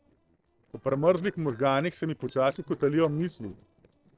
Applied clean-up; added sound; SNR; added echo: neural separator model SepFormer DNS4.